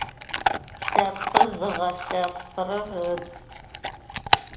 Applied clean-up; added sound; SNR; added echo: none; Chewing, mastication / Dog; -3 dB; reverberation time 0.8 s.